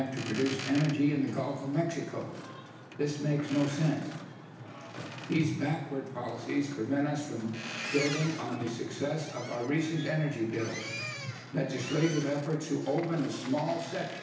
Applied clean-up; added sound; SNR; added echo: none; Boat, Water vehicle; 10 dB; reverberation time 0.9 s.